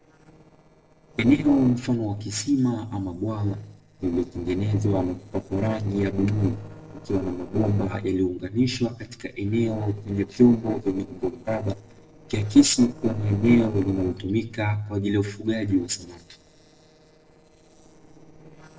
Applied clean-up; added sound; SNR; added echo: neural separator model SepFormer DNS4.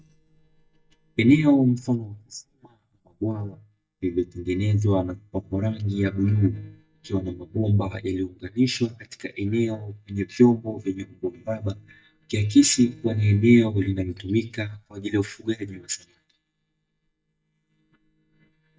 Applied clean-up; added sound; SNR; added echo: neural mask model DeepFilterNet 3.